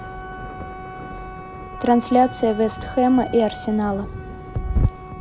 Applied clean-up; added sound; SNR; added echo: none; Thunder + Wind instrument, woodwind instrument; 12 dB; none.